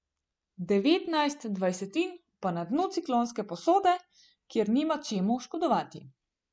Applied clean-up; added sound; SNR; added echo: none; none; none; none.